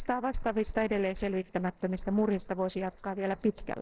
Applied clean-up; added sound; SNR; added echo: neural separator model SepFormer DNS4.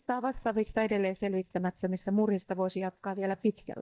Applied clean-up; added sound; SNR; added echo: neural mask model DeepFilterNet 3.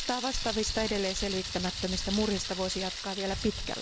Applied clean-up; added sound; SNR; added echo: none; Thunder; 4 dB; none.